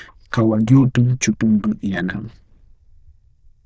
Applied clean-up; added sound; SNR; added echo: neural diffusion model UNIVERSE++.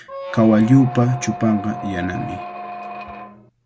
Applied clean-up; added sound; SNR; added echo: none; Squeak; 12 dB; none.